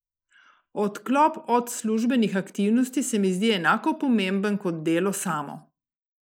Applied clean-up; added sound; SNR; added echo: neural mask model Resemble Enhance denoiser.